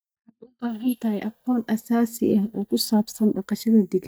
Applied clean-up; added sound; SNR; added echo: neural mask model DeepFilterNet 3.